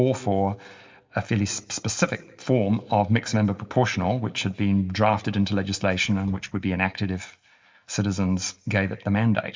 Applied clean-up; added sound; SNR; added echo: neural mask model DeepFilterNet 3.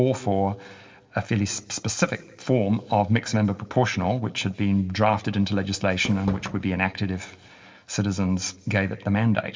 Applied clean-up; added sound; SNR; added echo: neural separator model SepFormer DNS4.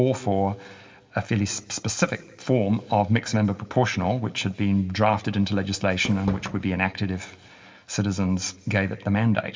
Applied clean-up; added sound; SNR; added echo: none; Fireworks; 13 dB; reverberation time 1.0 s.